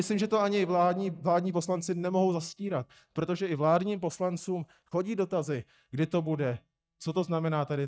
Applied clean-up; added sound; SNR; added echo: neural mask model DeepFilterNet 3.